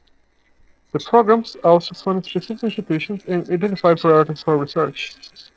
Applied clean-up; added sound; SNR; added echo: neural separator model SepFormer DNS4.